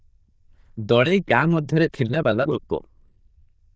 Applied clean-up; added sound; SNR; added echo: neural diffusion model UNIVERSE++.